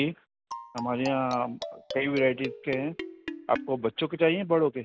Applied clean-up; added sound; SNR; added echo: none; Marimba, xylophone; 11 dB; none.